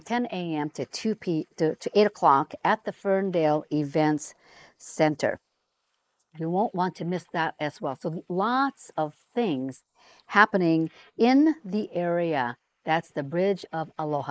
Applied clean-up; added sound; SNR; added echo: neural mask model Resemble Enhance denoiser.